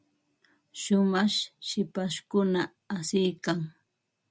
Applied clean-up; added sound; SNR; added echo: none; none; none; none.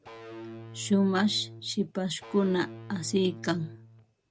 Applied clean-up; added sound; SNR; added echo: none; Electric guitar / Bass guitar; 15 dB; none.